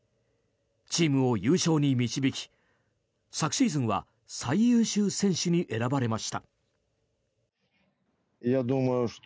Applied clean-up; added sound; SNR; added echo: none; none; none; none.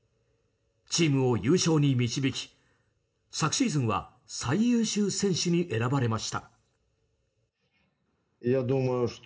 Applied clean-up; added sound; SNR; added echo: none; none; none; reverberation time 0.4 s.